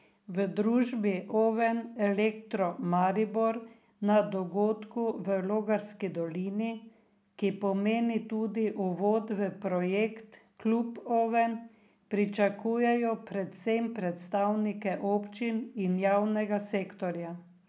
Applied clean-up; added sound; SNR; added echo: none; none; none; none.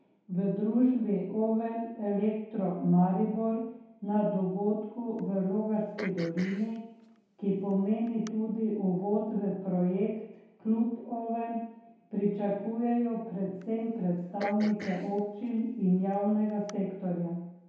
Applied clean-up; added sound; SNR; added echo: none; Cough; 17 dB; reverberation time 0.8 s.